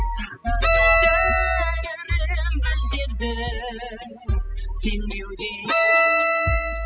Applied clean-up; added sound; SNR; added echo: classical method spectral subtraction.